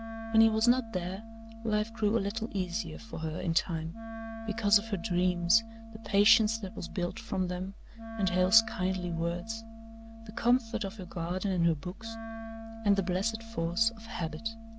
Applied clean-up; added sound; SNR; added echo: none; Wind instrument, woodwind instrument; 14 dB; none.